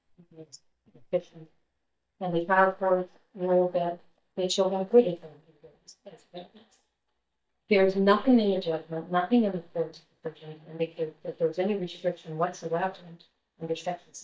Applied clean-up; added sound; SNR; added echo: neural mask model DeepFilterNet 3.